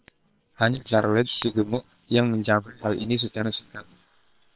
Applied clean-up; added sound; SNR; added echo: neural separator model SepFormer WHAM!.